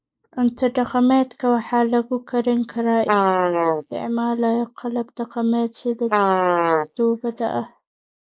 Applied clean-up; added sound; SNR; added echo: neural mask model Resemble Enhance denoiser.